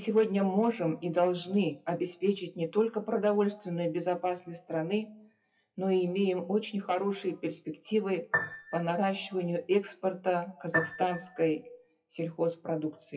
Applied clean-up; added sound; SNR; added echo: classical method WPE with log-MMSE.